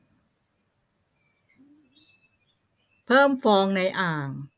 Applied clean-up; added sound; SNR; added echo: none; none; none; none.